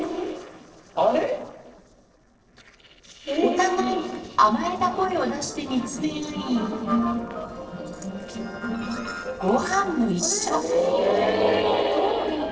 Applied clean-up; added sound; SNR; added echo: neural separator model SepFormer DNS4.